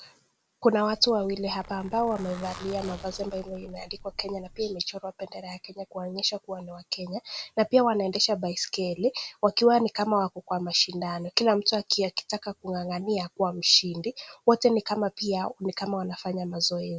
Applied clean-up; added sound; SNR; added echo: none; Zipper (clothing); 18 dB; none.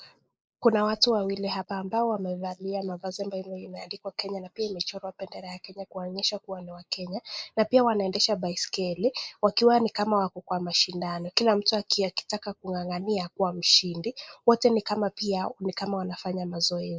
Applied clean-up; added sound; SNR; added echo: neural mask model Resemble Enhance denoiser.